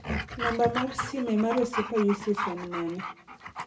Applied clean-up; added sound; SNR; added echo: none; Dog; 6 dB; reverberation time 0.5 s.